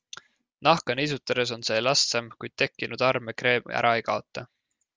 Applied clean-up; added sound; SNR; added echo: none; none; none; none.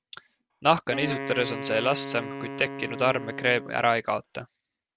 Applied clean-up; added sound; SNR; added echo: none; Wind instrument, woodwind instrument; 9 dB; none.